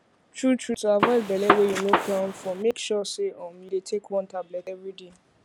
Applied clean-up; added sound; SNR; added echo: none; Gunshot, gunfire; -1 dB; none.